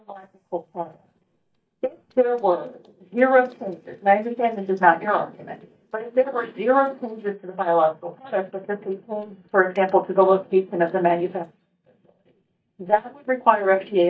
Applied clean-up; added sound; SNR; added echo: neural mask model DeepFilterNet 3.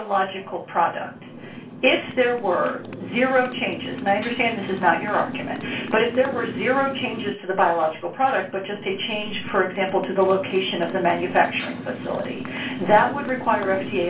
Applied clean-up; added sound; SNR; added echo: none; Motorcycle; 11 dB; reverberation time 0.3 s.